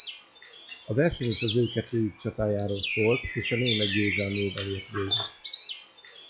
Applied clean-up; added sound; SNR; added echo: classical method log-MMSE.